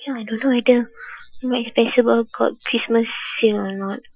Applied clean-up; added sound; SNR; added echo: classical method Wiener filter.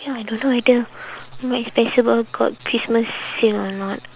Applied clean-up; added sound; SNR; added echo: none; none; none; none.